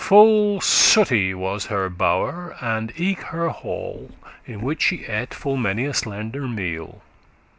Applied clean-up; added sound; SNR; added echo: none; none; none; none.